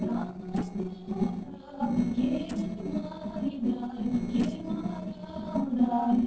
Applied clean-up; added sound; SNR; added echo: neural separator model SepFormer DNS4.